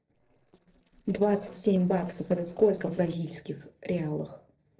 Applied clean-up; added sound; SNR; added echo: neural separator model SepFormer DNS4.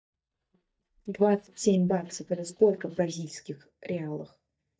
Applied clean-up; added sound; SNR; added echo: neural mask model DeepFilterNet 3.